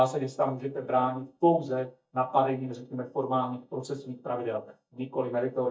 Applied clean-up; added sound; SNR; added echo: neural mask model DeepFilterNet 3.